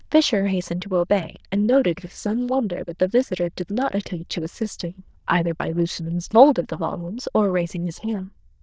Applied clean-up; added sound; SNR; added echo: neural diffusion model UNIVERSE++.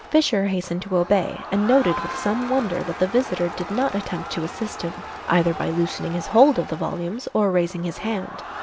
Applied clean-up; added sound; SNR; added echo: none; Crowd; 12 dB; none.